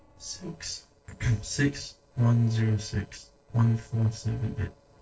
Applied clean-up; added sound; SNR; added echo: neural separator model SepFormer DNS4.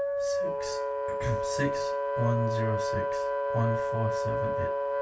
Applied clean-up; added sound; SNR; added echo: none; Wind instrument, woodwind instrument; -4 dB; reverberation time 0.2 s.